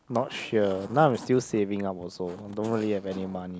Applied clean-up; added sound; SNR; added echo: none; Zipper (clothing); 20 dB; none.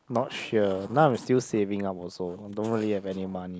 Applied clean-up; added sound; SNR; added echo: neural mask model Resemble Enhance denoiser.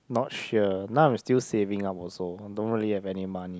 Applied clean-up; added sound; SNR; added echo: none; none; none; none.